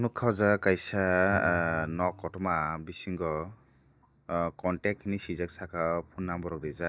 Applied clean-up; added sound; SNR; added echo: neural mask model DeepFilterNet 3.